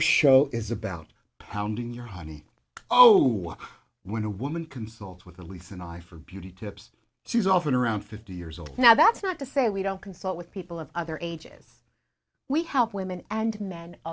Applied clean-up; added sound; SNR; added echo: none; none; none; none.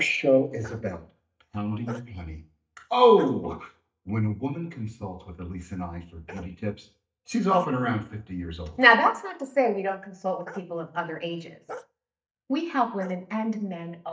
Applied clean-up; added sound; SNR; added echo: neural mask model DeepFilterNet 3.